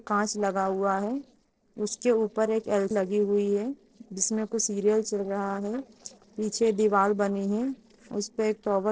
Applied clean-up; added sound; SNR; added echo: neural separator model SepFormer DNS4.